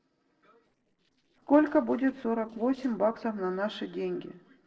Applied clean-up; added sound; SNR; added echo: neural separator model SepFormer DNS4.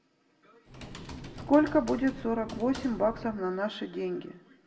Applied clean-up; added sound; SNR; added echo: none; Typing; 15 dB; reverberation time 0.7 s.